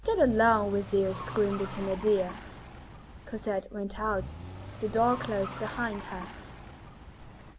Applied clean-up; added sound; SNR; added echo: none; Car; 12 dB; none.